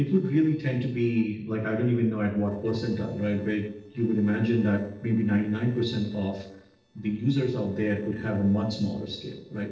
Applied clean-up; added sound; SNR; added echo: neural separator model SepFormer DNS4.